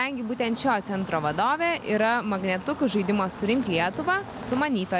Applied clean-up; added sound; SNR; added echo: none; none; none; none.